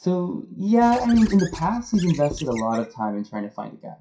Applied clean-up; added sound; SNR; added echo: classical method WPE with log-MMSE.